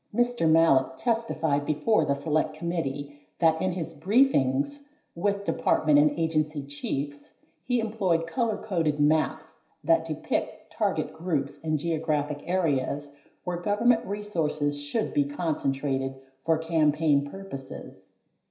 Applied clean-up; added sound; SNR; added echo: none; none; none; reverberation time 0.5 s.